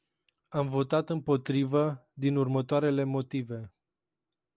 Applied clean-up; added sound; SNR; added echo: none; none; none; none.